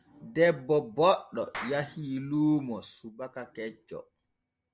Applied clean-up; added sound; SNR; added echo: none; Clapping; 18 dB; none.